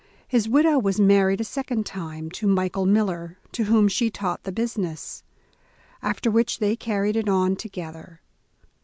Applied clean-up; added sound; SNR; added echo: none; none; none; none.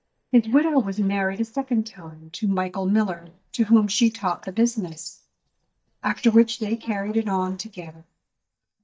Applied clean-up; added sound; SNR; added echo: neural mask model DeepFilterNet 3.